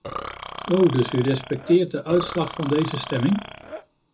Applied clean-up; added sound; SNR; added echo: none; Burping, eructation; 12 dB; reverberation time 0.2 s.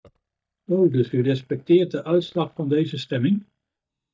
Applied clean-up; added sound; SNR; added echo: neural mask model DeepFilterNet 3.